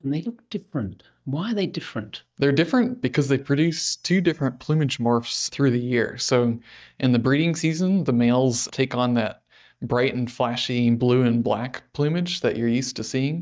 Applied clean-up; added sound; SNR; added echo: neural mask model DeepFilterNet 3.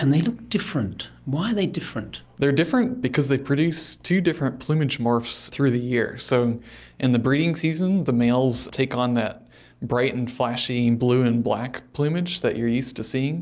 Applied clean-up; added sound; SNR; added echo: none; none; none; none.